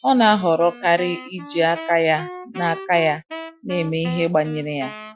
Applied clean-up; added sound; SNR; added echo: classical method Wiener filter.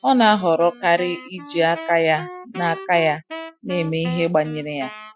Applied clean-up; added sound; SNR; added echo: classical method spectral subtraction.